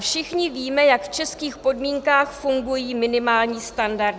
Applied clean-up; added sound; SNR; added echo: none; none; none; none.